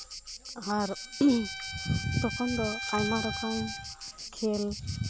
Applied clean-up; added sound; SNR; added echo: none; Bowed string instrument + Insect; 8 dB; none.